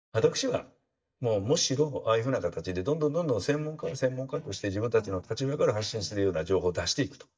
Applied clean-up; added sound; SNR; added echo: neural mask model DeepFilterNet 3.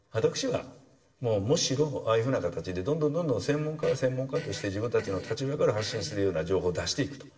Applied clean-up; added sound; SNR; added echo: neural separator model SepFormer DNS4.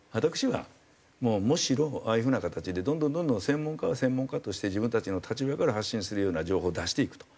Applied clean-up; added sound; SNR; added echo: none; none; none; none.